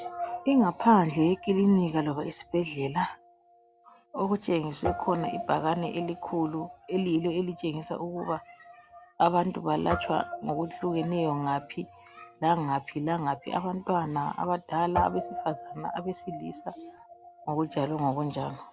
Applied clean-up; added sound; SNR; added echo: none; Guitar; 12 dB; none.